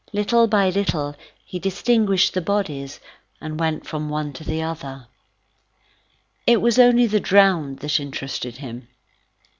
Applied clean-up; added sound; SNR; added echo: none; none; none; none.